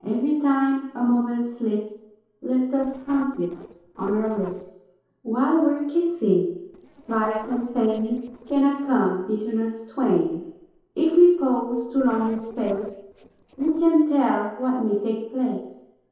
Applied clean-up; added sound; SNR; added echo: neural separator model SepFormer DNS4.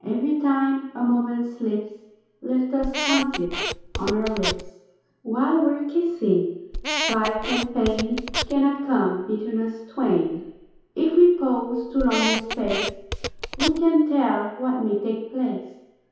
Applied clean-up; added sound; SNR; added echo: none; Squeak; 4 dB; reverberation time 0.8 s.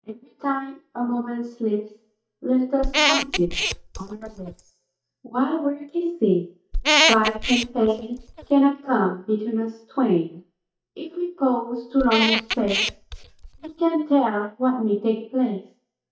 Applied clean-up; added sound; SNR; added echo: neural mask model DeepFilterNet 3.